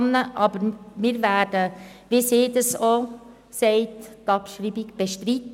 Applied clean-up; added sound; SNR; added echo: none; none; none; none.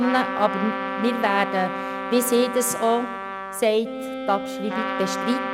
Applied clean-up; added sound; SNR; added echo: none; Trumpet + Wind instrument, woodwind instrument; 5 dB; none.